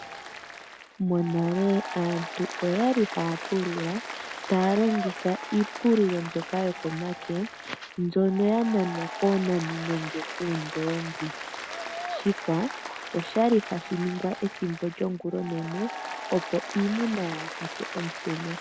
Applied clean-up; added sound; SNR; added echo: none; Applause; 9 dB; none.